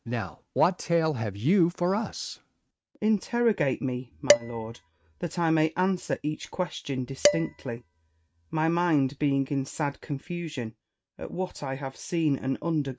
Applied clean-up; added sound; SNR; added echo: neural mask model RNNoise.